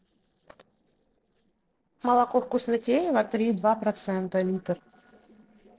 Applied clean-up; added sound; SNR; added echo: neural separator model SepFormer DNS4.